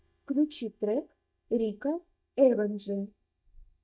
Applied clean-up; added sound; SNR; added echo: neural mask model DeepFilterNet 3.